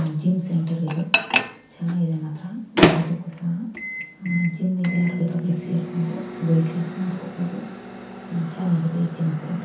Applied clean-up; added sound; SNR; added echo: none; Microwave oven; 4 dB; reverberation time 0.6 s.